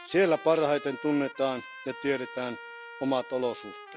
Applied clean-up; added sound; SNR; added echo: none; Trumpet; 15 dB; none.